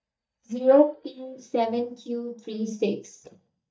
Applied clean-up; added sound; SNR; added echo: neural mask model DeepFilterNet 3.